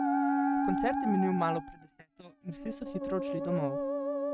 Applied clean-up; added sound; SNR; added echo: neural mask model RNNoise.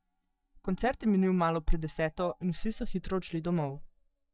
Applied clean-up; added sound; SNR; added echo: neural mask model DeepFilterNet 3.